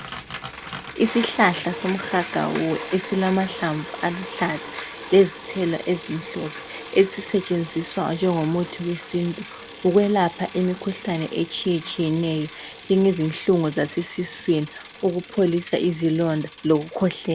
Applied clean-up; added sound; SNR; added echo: none; Bicycle; 14 dB; none.